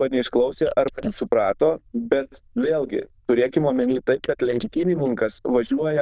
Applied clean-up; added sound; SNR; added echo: neural diffusion model UNIVERSE++.